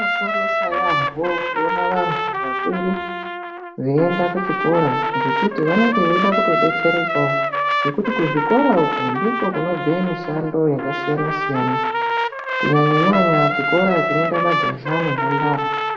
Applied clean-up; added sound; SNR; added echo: none; Trumpet; 0 dB; reverberation time 0.9 s.